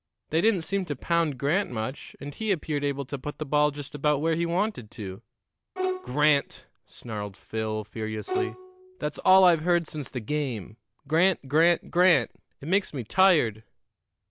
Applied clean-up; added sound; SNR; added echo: none; Bowed string instrument; 5 dB; none.